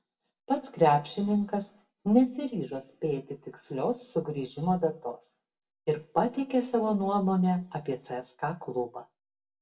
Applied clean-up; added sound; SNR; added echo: none; none; none; reverberation time 0.1 s.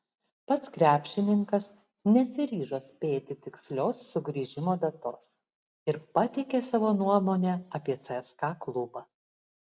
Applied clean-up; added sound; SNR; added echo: none; none; none; none.